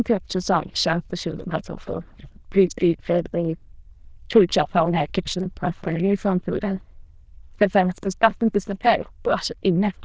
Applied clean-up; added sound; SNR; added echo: neural diffusion model UNIVERSE++.